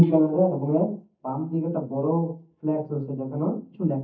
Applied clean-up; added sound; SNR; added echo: neural mask model DeepFilterNet 3.